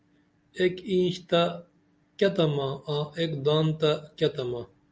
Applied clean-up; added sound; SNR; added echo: none; none; none; none.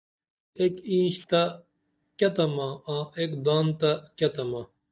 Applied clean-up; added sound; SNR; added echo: neural mask model DeepFilterNet 3.